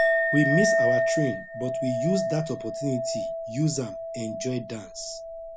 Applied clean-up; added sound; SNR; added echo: none; Chink, clink; -2 dB; none.